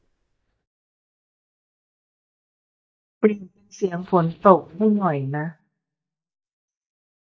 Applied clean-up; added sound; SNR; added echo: neural mask model DeepFilterNet 3.